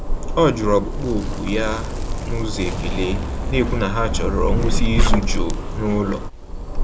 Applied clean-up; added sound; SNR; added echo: none; Zipper (clothing); -3 dB; none.